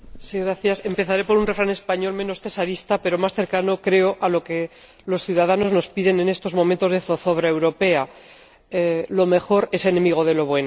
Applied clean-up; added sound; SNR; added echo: none; none; none; none.